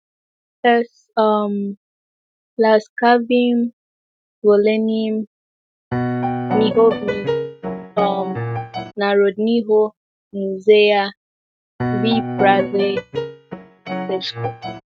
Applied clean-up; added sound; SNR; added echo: neural mask model RNNoise.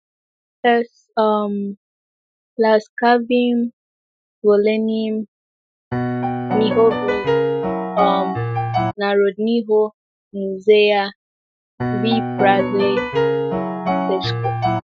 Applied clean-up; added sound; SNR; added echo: classical method Wiener filter.